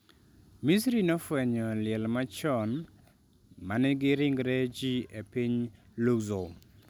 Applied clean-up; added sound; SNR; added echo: none; none; none; none.